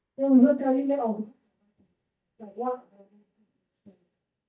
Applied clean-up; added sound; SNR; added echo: neural mask model DeepFilterNet 3.